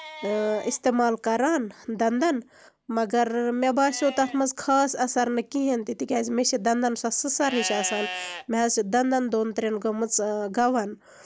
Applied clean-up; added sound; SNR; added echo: none; Livestock, farm animals, working animals; 16 dB; none.